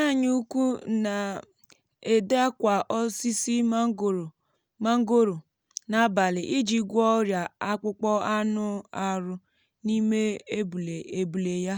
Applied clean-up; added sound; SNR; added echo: none; none; none; none.